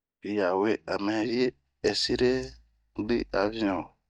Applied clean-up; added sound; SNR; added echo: neural mask model DeepFilterNet 3.